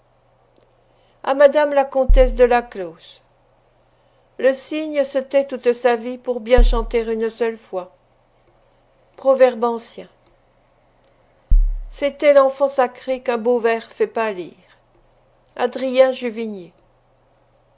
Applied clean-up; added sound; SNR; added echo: none; Bass drum; -3 dB; none.